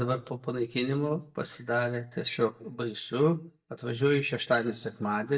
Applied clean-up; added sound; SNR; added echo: neural mask model DeepFilterNet 3.